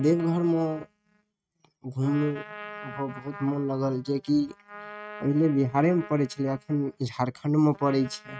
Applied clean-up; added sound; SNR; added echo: neural mask model RNNoise.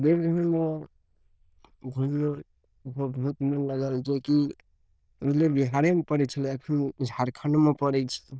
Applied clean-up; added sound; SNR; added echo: neural diffusion model UNIVERSE++.